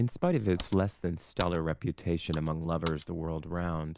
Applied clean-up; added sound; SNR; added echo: neural mask model Resemble Enhance denoiser.